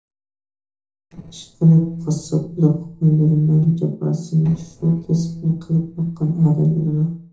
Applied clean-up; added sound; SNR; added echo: neural separator model SepFormer DNS4.